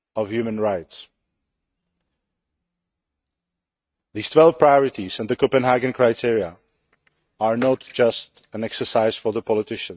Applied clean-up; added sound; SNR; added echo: neural mask model RNNoise.